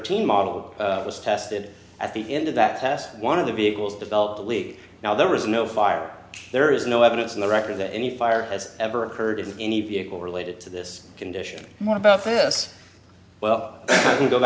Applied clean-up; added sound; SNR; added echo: none; none; none; none.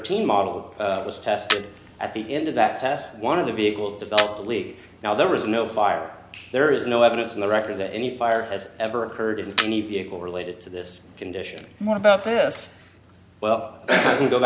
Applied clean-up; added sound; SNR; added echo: none; Camera; 5 dB; none.